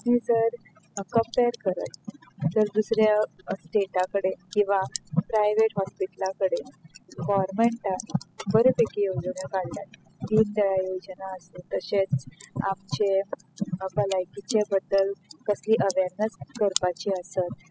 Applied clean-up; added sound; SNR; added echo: classical method spectral subtraction.